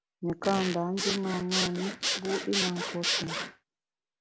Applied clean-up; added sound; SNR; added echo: none; Zipper (clothing) / Sawing; 0 dB; none.